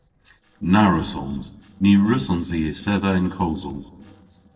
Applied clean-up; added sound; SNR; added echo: neural separator model SepFormer DNS4.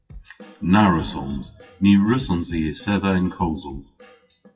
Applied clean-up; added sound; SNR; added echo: classical method WPE with log-MMSE.